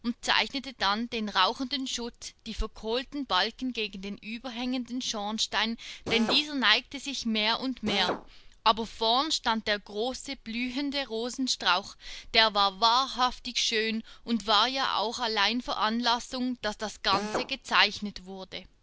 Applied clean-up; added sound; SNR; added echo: none; Drill; 7 dB; none.